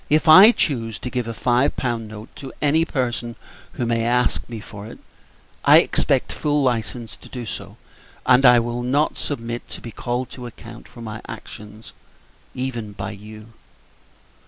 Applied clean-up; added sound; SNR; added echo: none; none; none; none.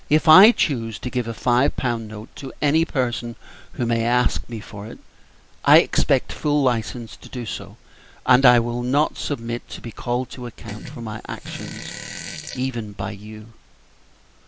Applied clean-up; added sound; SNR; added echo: none; Fart; 12 dB; none.